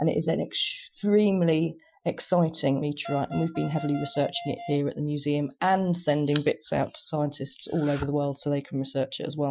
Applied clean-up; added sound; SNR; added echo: classical method Wiener filter.